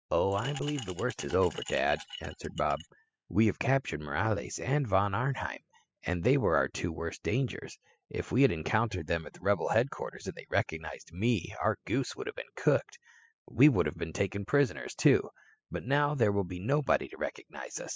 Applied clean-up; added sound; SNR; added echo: classical method spectral subtraction.